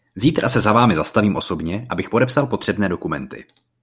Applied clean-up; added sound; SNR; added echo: none; none; none; none.